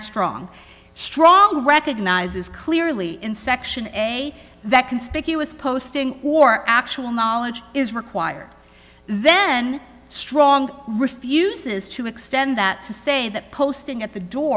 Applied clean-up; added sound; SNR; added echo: none; none; none; none.